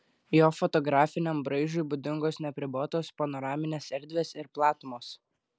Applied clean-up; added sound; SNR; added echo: none; none; none; none.